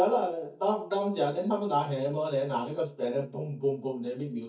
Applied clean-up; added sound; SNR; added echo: neural mask model DeepFilterNet 3.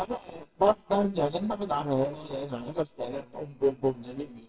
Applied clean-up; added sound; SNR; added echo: neural separator model SepFormer WHAMR!.